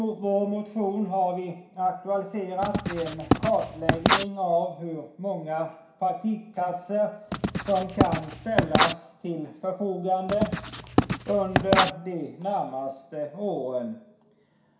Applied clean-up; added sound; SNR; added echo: none; Writing; -3 dB; reverberation time 0.5 s.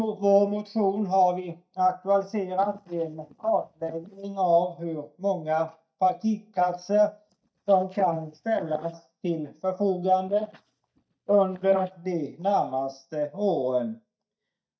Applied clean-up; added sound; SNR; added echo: neural mask model DeepFilterNet 3.